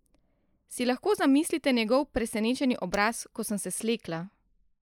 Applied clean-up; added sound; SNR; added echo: neural mask model Resemble Enhance denoiser.